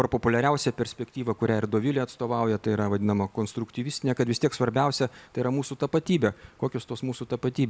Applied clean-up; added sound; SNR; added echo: none; none; none; none.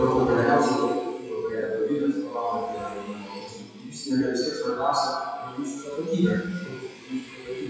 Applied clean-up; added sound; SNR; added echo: classical method WPE with log-MMSE.